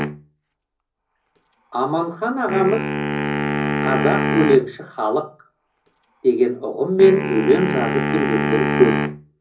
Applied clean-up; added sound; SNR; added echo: none; Wind instrument, woodwind instrument; 3 dB; reverberation time 0.5 s.